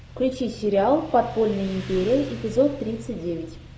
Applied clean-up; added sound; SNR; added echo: none; Motorcycle; 16 dB; none.